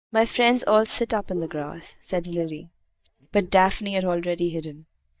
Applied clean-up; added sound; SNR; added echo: neural mask model DeepFilterNet 3.